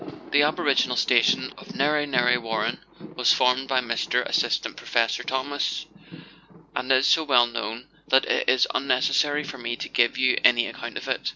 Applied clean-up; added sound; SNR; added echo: none; Thunder; 18 dB; none.